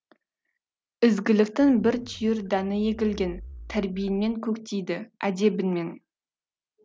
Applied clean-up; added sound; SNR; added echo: none; Zipper (clothing); 18 dB; none.